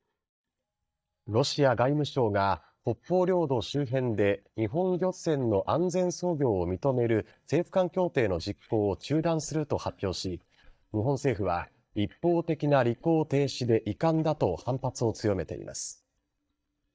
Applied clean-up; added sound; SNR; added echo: neural mask model DeepFilterNet 3.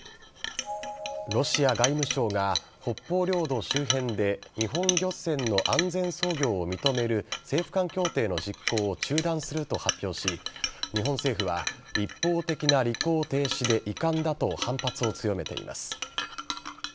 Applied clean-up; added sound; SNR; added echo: none; Chink, clink; 6 dB; none.